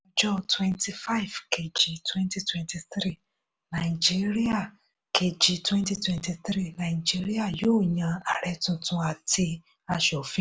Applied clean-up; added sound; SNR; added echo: none; none; none; none.